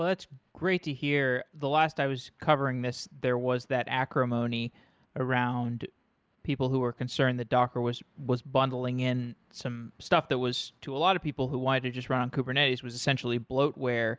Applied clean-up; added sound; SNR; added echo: none; none; none; none.